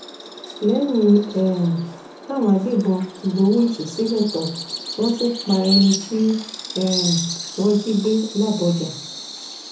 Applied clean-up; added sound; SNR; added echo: none; Bird vocalization, bird call, bird song; 11 dB; reverberation time 0.7 s.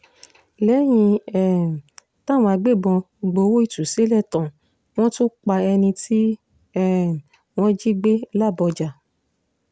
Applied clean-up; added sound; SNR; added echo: none; none; none; none.